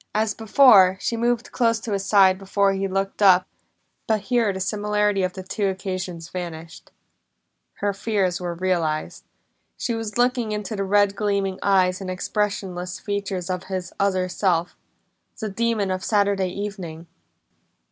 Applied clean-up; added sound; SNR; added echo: none; none; none; none.